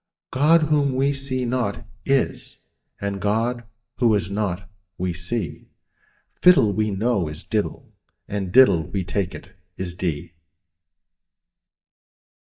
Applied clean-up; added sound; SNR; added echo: neural mask model DeepFilterNet 3.